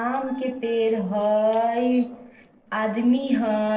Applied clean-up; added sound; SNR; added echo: neural separator model SepFormer DNS4.